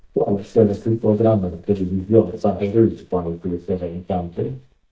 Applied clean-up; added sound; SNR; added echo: neural mask model DeepFilterNet 3.